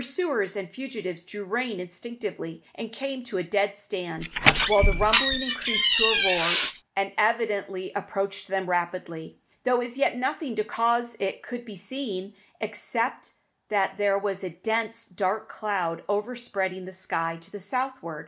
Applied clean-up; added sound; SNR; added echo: none; Door; -5 dB; none.